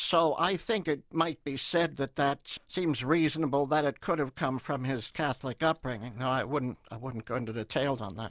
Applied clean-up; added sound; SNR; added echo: none; none; none; none.